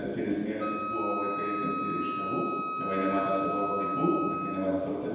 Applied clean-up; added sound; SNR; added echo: none; Wind instrument, woodwind instrument; 3 dB; reverberation time 1.2 s.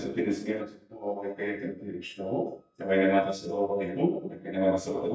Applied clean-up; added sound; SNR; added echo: neural mask model DeepFilterNet 3.